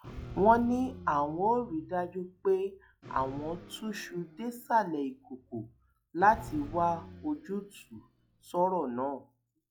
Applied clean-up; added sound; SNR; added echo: classical method log-MMSE.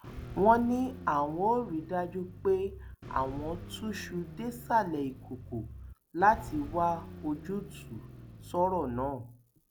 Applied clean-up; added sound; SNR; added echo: none; Car; 13 dB; none.